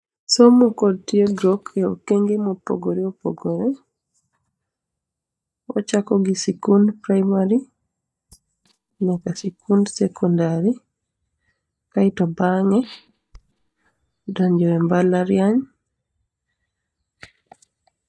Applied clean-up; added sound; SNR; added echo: neural mask model DeepFilterNet 3.